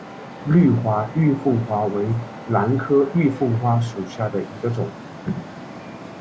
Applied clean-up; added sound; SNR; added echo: none; Traffic noise, roadway noise; 15 dB; none.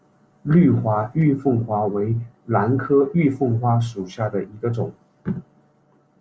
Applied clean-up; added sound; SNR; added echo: none; none; none; none.